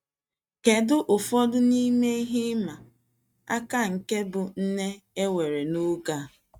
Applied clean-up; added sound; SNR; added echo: neural mask model RNNoise.